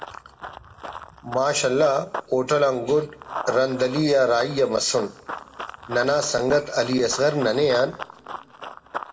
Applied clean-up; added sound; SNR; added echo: none; Run; 14 dB; reverberation time 0.6 s.